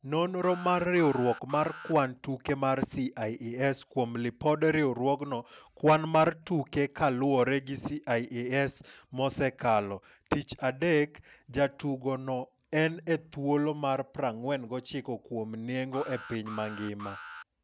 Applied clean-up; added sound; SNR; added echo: none; Alarm; 15 dB; none.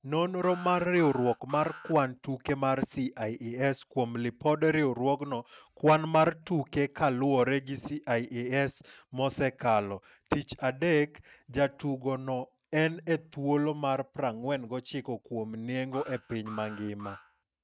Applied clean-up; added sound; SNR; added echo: neural mask model RNNoise.